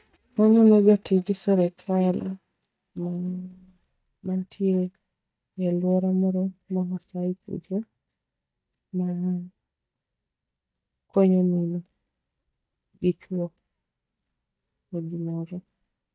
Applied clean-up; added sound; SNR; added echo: neural mask model DeepFilterNet 3.